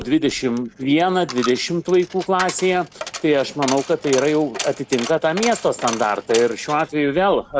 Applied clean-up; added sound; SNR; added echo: none; Coin (dropping); 13 dB; none.